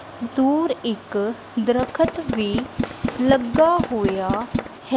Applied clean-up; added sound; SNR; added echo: none; Tools; 5 dB; none.